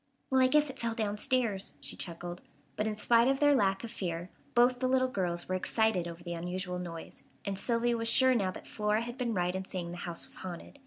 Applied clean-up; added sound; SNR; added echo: none; none; none; none.